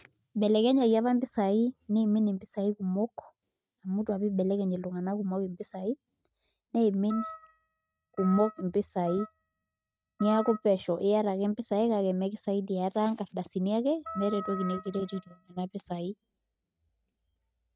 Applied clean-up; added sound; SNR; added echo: neural mask model RNNoise.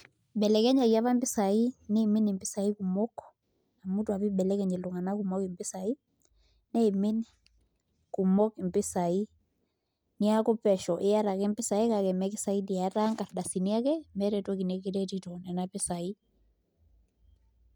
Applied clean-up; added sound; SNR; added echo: none; none; none; none.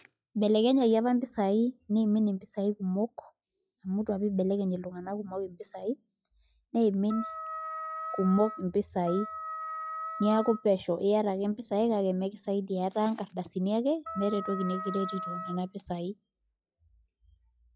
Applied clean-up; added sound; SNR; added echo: classical method log-MMSE.